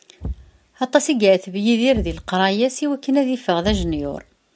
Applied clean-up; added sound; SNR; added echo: none; Thump, thud; 14 dB; none.